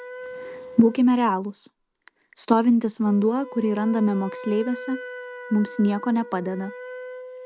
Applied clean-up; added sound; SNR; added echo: none; Wind instrument, woodwind instrument; 15 dB; none.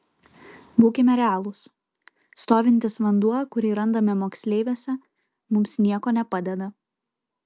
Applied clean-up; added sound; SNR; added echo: none; none; none; none.